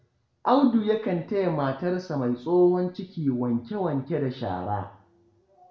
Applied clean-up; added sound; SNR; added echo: none; none; none; reverberation time 0.5 s.